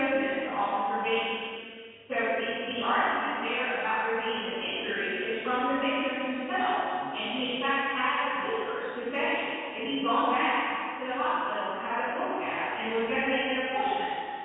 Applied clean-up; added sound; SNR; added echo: none; none; none; reverberation time 2.1 s.